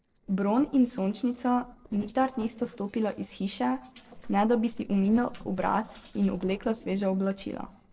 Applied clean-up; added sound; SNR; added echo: neural separator model SepFormer DNS4.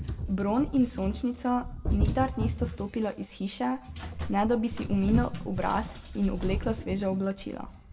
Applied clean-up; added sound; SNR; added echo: none; Cat; 4 dB; reverberation time 0.7 s.